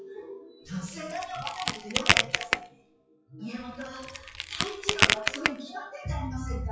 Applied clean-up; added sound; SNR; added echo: classical method WPE with log-MMSE.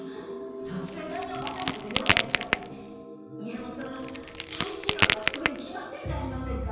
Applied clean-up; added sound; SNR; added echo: none; Crack; -5 dB; reverberation time 1.2 s.